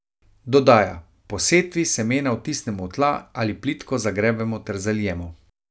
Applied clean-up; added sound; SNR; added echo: none; none; none; none.